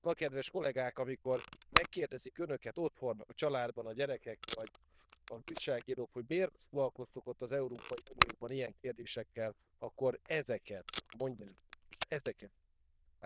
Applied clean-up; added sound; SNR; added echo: neural diffusion model UNIVERSE++.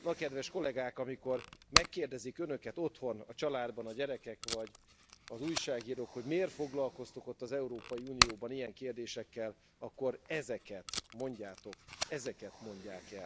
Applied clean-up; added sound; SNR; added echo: none; Packing tape, duct tape; 2 dB; none.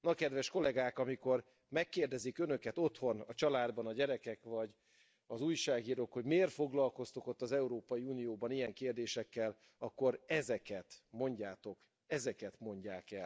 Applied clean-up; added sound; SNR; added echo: none; none; none; none.